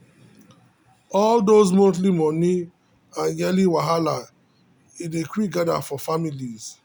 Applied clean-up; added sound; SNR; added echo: none; none; none; none.